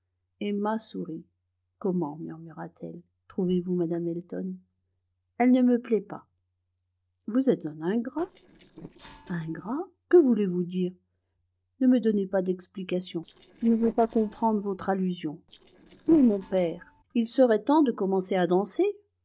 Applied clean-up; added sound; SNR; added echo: neural separator model SepFormer DNS4.